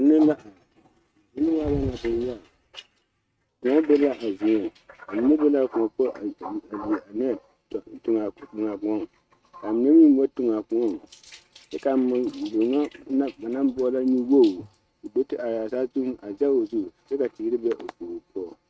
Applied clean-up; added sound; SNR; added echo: neural mask model RNNoise.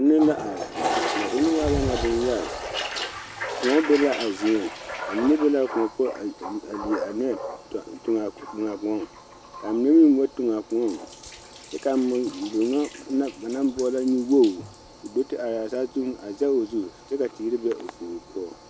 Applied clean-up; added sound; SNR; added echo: none; Toilet flush; 10 dB; none.